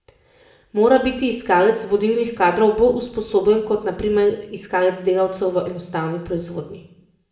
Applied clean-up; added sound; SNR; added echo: none; none; none; reverberation time 0.7 s.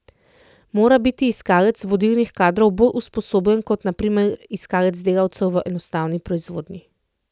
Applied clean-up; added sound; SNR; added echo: none; none; none; none.